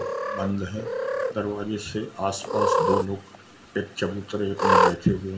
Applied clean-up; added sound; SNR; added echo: none; Cat; -2 dB; reverberation time 1.4 s.